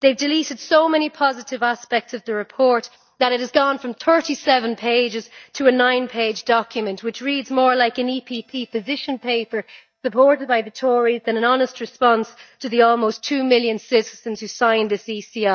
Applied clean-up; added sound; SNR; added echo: neural mask model DeepFilterNet 3.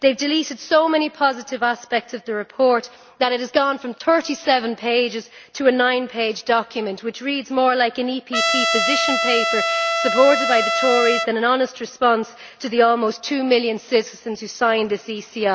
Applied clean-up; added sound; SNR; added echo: none; Trumpet; 1 dB; none.